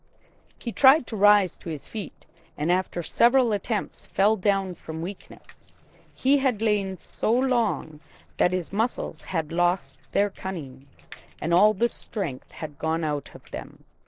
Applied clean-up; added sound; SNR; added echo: neural separator model SepFormer DNS4.